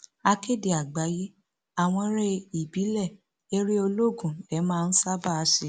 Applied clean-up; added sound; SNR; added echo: none; none; none; none.